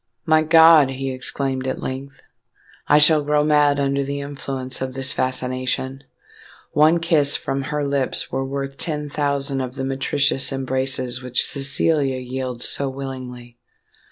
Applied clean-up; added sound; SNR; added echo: none; none; none; none.